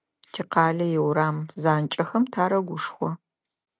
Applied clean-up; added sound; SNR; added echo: none; none; none; none.